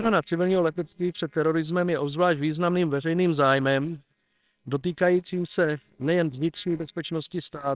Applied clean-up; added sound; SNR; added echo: neural separator model SepFormer WHAMR!.